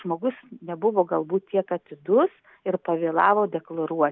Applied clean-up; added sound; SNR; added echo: none; none; none; none.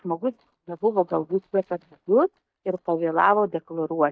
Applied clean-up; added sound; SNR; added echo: neural mask model DeepFilterNet 3.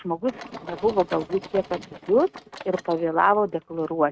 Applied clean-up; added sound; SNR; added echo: neural mask model RNNoise.